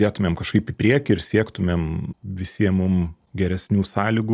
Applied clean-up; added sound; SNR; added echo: none; none; none; none.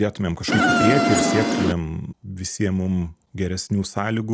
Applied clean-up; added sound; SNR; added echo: none; Insect; -5 dB; none.